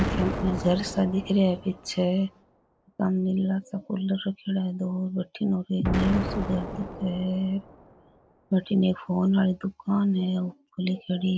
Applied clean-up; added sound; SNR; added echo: none; Explosion; 10 dB; none.